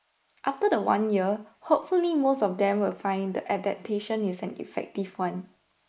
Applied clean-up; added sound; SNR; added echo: neural mask model Resemble Enhance denoiser.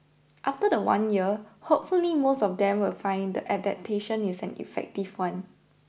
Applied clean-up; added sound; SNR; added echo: none; none; none; none.